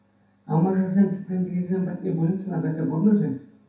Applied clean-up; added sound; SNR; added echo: none; none; none; reverberation time 0.7 s.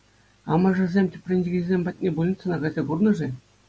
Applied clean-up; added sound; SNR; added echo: none; none; none; none.